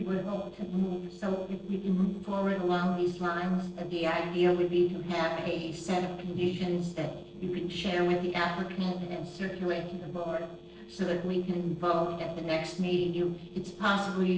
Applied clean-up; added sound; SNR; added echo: neural separator model SepFormer DNS4.